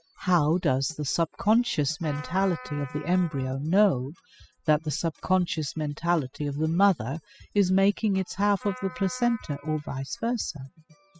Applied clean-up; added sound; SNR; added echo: classical method spectral subtraction.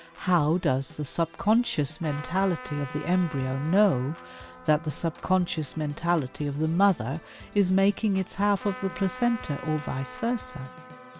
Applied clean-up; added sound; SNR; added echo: none; Trumpet + Organ; 17 dB; none.